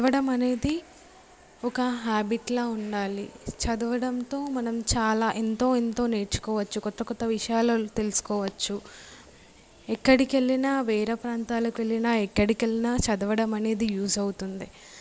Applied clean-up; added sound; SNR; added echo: none; none; none; none.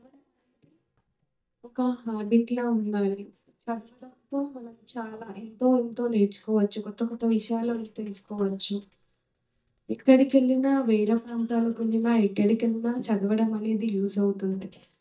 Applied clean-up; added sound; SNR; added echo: neural mask model DeepFilterNet 3.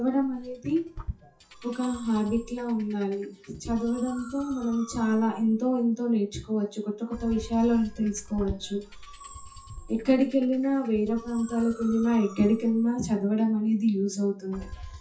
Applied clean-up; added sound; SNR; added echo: classical method WPE with log-MMSE.